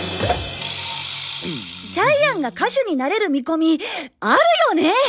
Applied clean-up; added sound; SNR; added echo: none; none; none; none.